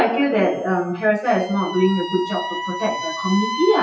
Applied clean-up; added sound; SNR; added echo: classical method WPE with log-MMSE.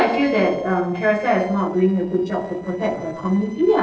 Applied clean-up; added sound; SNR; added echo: neural separator model SepFormer DNS4.